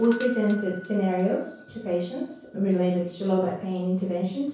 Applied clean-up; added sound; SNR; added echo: none; Bell / Doorbell; 19 dB; reverberation time 0.6 s.